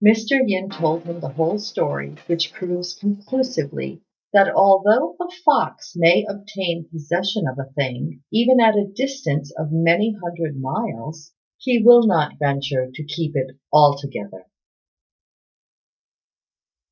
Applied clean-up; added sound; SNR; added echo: neural mask model DeepFilterNet 3.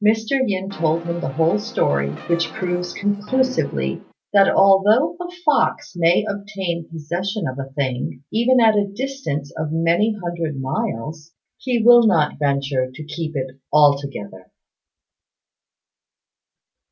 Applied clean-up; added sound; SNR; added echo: none; Brass instrument; 16 dB; none.